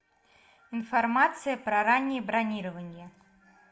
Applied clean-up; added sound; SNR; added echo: none; none; none; reverberation time 0.5 s.